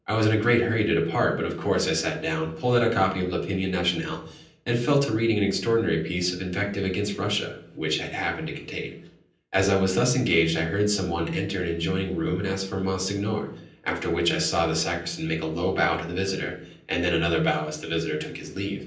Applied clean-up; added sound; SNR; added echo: none; none; none; reverberation time 0.6 s.